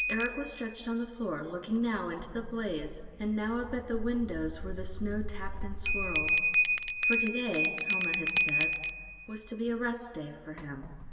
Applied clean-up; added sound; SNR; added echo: none; Bell; -1 dB; reverberation time 2.1 s.